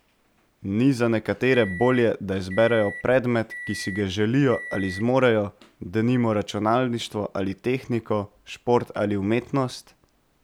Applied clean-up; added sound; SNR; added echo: none; Microwave oven; 14 dB; none.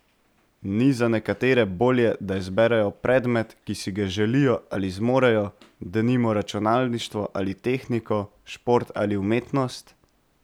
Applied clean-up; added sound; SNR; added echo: none; none; none; none.